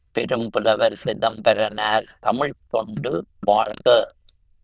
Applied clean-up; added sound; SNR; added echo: neural diffusion model UNIVERSE++.